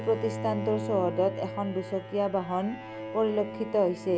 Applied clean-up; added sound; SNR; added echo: none; Bowed string instrument; 8 dB; none.